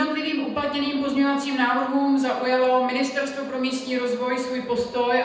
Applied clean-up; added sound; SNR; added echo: none; none; none; reverberation time 0.8 s.